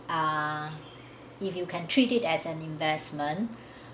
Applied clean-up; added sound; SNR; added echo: none; none; none; none.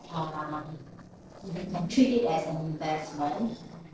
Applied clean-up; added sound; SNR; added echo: neural separator model SepFormer DNS4.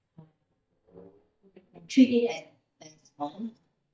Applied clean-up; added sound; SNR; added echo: neural mask model DeepFilterNet 3.